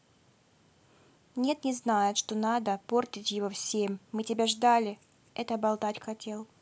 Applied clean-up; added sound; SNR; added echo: none; none; none; none.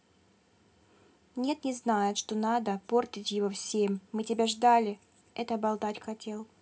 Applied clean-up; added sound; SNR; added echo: none; none; none; reverberation time 0.3 s.